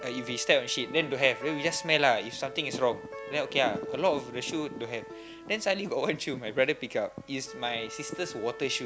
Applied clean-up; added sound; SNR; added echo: none; Wind instrument, woodwind instrument + Plucked string instrument; 14 dB; none.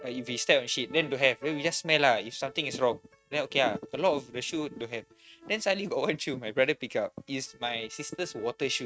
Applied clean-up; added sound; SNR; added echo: neural mask model RNNoise.